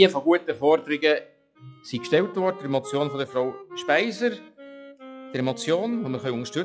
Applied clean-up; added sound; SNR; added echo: classical method log-MMSE.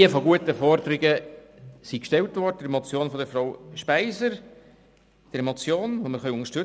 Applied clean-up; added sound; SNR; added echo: none; none; none; none.